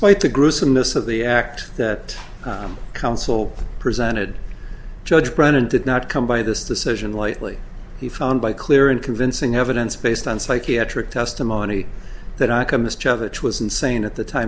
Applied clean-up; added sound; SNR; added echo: none; none; none; none.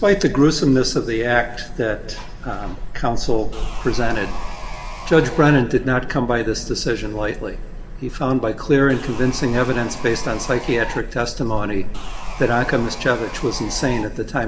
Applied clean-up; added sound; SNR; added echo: none; Sawing; 15 dB; reverberation time 1.9 s.